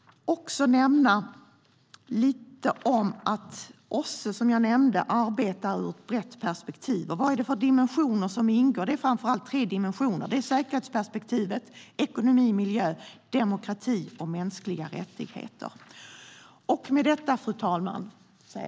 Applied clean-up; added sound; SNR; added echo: none; none; none; none.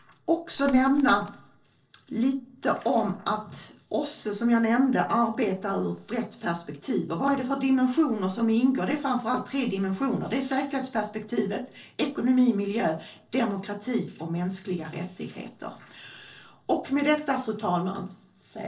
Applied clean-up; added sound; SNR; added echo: neural separator model SepFormer DNS4.